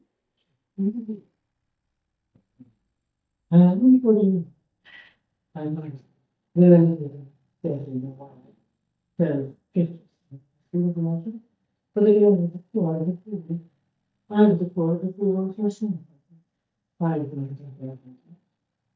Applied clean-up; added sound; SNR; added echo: neural mask model DeepFilterNet 3.